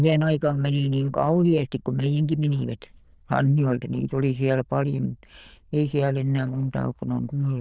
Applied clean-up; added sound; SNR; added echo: neural diffusion model UNIVERSE++.